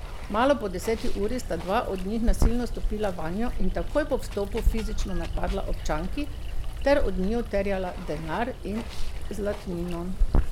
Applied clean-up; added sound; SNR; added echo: none; Water; -2 dB; none.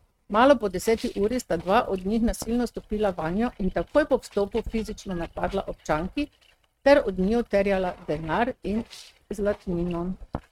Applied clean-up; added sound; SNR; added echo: neural mask model RNNoise.